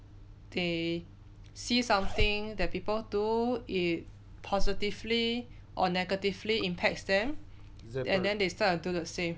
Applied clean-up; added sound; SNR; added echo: none; Zipper (clothing); 4 dB; none.